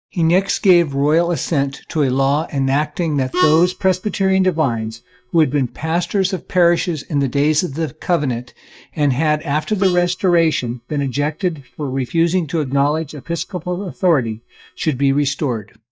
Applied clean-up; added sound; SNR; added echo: neural mask model DeepFilterNet 3.